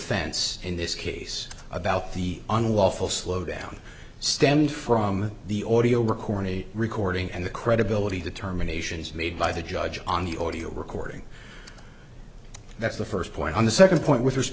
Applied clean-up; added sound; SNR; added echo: none; none; none; none.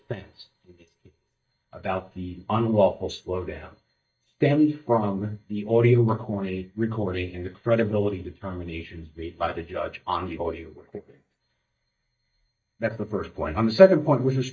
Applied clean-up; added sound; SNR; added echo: neural mask model DeepFilterNet 3.